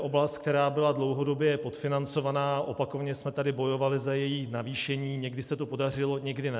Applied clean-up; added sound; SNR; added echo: none; none; none; none.